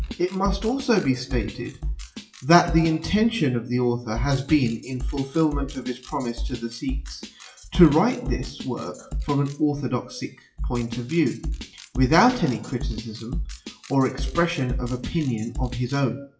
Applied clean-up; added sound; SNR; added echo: classical method WPE with log-MMSE.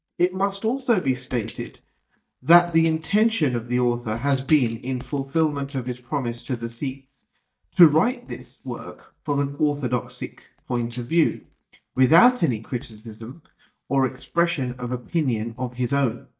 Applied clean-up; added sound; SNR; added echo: neural mask model DeepFilterNet 3.